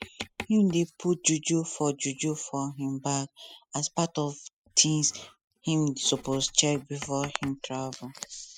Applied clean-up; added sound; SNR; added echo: classical method spectral subtraction.